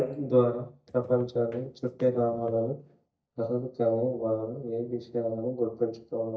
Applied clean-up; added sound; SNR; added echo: neural mask model DeepFilterNet 3.